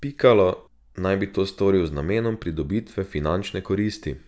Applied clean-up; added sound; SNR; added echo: none; none; none; none.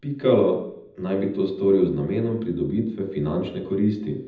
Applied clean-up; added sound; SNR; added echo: none; none; none; reverberation time 0.8 s.